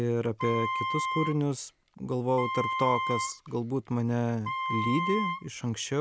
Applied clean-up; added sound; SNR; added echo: none; Wind instrument, woodwind instrument; 4 dB; none.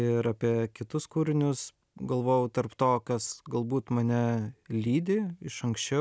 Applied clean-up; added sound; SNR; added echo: none; none; none; none.